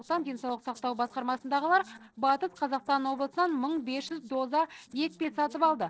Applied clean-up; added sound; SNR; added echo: neural separator model SepFormer DNS4.